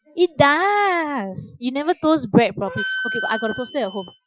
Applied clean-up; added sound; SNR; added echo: classical method Wiener filter.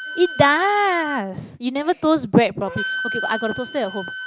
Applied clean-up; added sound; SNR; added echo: none; Wind instrument, woodwind instrument; 10 dB; none.